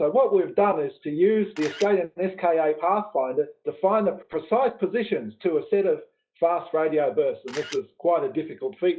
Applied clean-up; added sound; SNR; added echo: classical method log-MMSE.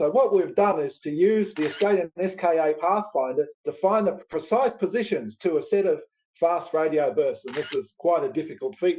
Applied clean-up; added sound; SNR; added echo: classical method Wiener filter.